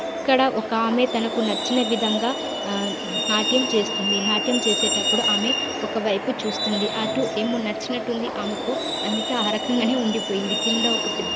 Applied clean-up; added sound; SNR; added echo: none; Truck; 1 dB; none.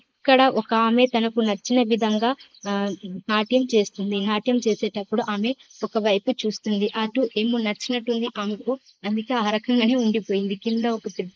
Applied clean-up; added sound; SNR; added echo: neural mask model Resemble Enhance denoiser.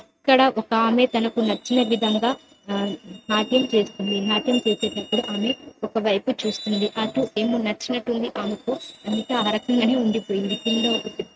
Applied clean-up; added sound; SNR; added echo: neural mask model RNNoise.